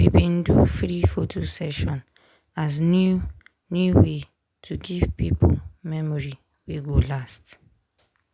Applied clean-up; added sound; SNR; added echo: none; none; none; none.